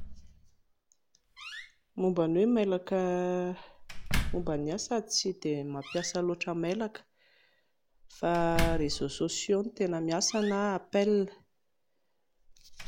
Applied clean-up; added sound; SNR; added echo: none; Slam; 7 dB; none.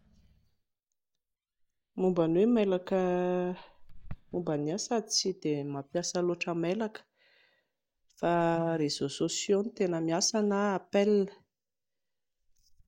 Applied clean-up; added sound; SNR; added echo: neural mask model DeepFilterNet 3.